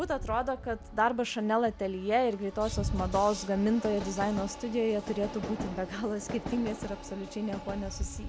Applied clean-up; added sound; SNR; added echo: none; Train; 9 dB; none.